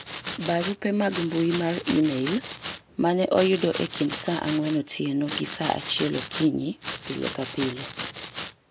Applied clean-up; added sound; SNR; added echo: none; Domestic sounds, home sounds; 6 dB; none.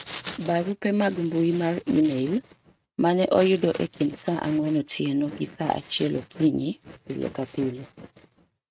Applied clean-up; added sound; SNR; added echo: neural mask model RNNoise.